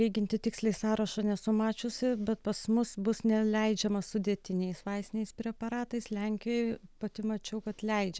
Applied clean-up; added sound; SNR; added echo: none; none; none; none.